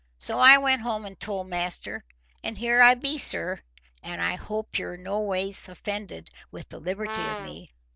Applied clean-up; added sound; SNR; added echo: none; Brass instrument; 8 dB; none.